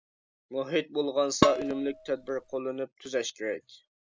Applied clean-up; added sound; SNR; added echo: none; Dishes, pots, and pans; -1 dB; none.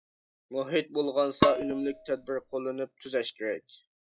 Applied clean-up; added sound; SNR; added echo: classical method log-MMSE.